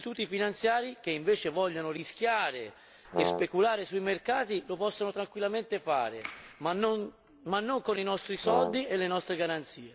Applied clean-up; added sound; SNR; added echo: none; Brass instrument; 0 dB; none.